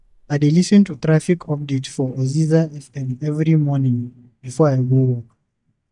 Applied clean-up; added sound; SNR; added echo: neural mask model DeepFilterNet 3.